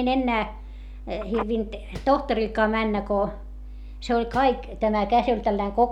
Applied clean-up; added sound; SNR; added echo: none; Telephone + Tap; 17 dB; none.